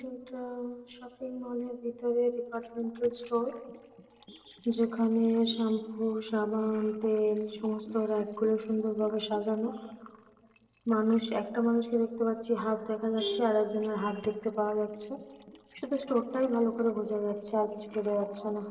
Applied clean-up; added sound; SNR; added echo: neural separator model SepFormer DNS4.